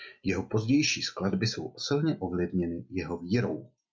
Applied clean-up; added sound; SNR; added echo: none; none; none; none.